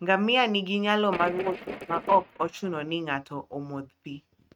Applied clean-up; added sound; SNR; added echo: neural mask model RNNoise.